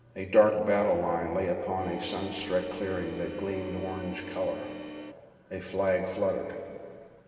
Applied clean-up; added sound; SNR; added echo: none; Organ; 12 dB; reverberation time 2.4 s.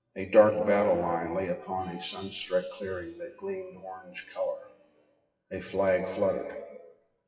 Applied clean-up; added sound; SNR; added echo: classical method WPE with log-MMSE.